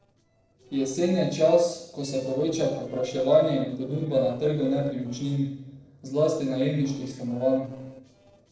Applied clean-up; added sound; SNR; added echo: neural separator model SepFormer DNS4.